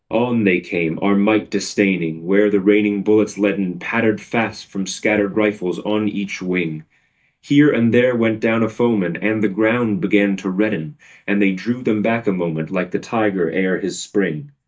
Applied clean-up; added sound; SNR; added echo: neural mask model DeepFilterNet 3.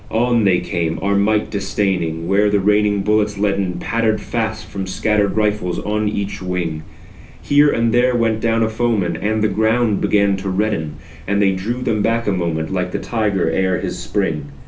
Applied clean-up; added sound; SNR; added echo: none; Cricket; 14 dB; reverberation time 0.3 s.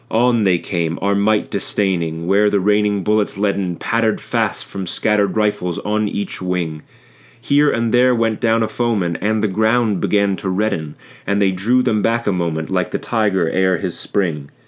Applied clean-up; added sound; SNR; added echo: none; none; none; none.